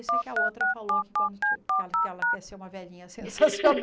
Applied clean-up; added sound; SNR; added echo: none; Telephone; -1 dB; none.